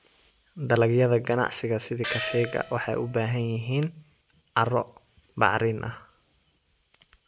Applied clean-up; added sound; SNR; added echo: none; Gong; 11 dB; none.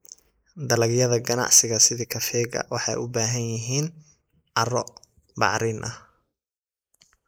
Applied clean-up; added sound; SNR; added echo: neural mask model Resemble Enhance denoiser.